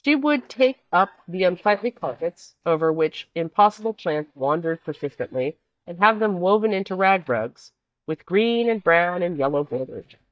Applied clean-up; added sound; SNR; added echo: neural mask model DeepFilterNet 3.